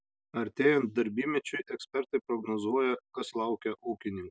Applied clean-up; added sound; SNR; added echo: none; none; none; none.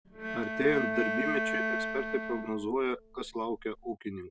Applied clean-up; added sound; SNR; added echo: none; Bowed string instrument; 2 dB; none.